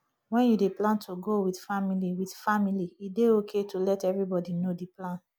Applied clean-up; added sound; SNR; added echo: none; none; none; none.